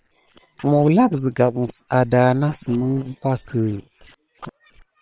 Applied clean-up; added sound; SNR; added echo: neural separator model SepFormer WHAM!.